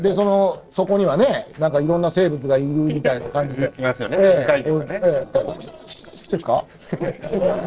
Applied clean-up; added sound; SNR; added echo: neural separator model SepFormer DNS4.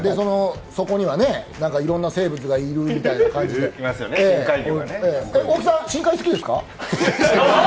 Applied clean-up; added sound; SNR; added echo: none; none; none; none.